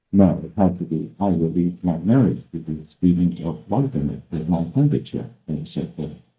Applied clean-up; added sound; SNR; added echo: neural mask model DeepFilterNet 3.